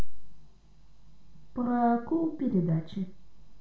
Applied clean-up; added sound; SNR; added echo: none; none; none; reverberation time 0.4 s.